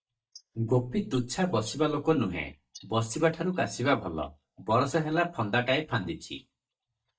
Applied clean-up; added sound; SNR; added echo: neural mask model DeepFilterNet 3.